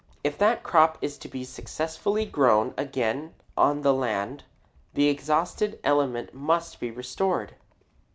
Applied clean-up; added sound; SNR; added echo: none; none; none; none.